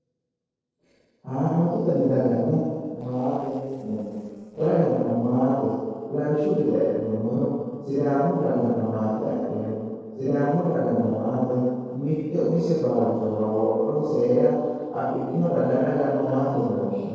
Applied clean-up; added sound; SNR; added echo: neural separator model SepFormer DNS4.